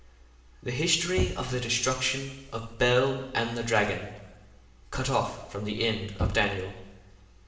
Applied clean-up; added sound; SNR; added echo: none; Knock; 11 dB; reverberation time 1.2 s.